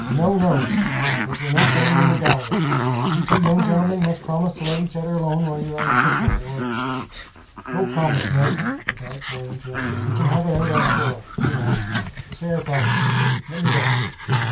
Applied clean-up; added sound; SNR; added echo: none; Growling; -1 dB; reverberation time 0.2 s.